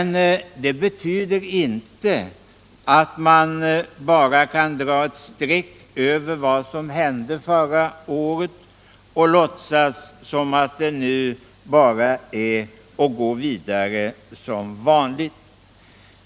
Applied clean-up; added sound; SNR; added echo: none; none; none; none.